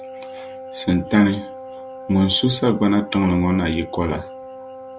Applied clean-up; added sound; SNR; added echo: none; Wind instrument, woodwind instrument; 14 dB; none.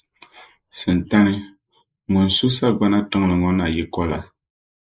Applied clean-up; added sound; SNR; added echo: neural mask model Resemble Enhance denoiser.